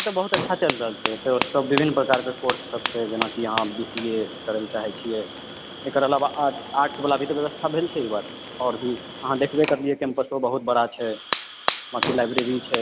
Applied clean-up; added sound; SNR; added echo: none; Fire; 7 dB; none.